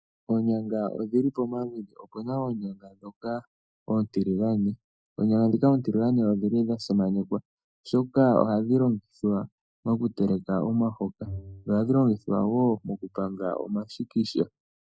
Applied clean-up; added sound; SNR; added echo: neural mask model DeepFilterNet 3.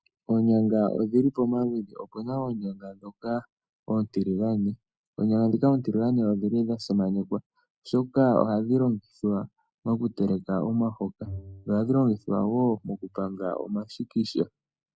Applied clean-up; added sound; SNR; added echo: none; Bowed string instrument; 19 dB; none.